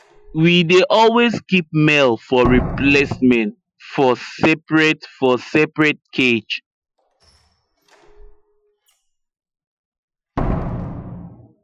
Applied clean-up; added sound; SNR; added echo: classical method Wiener filter.